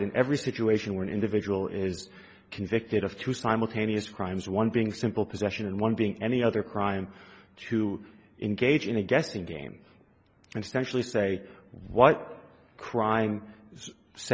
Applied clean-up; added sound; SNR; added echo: none; none; none; none.